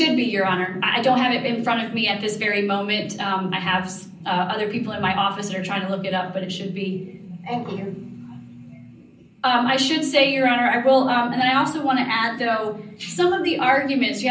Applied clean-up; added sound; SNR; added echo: none; none; none; reverberation time 0.6 s.